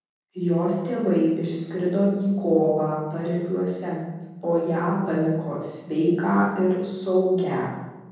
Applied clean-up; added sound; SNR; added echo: none; none; none; reverberation time 1.3 s.